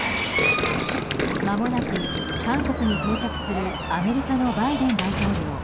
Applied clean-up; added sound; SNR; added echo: none; Door + Gurgling; 0 dB; none.